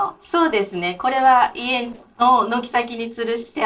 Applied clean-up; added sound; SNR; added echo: neural separator model SepFormer DNS4.